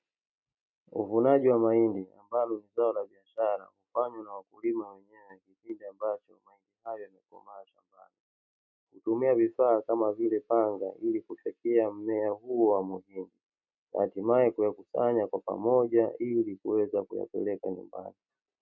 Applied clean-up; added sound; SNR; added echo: none; none; none; none.